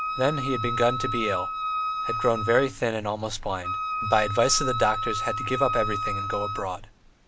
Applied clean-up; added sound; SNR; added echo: none; Wind instrument, woodwind instrument; 4 dB; none.